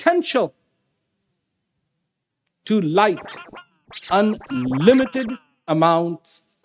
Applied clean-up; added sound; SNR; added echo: neural mask model RNNoise.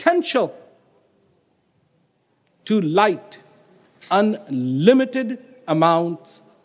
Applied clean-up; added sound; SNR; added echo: none; none; none; none.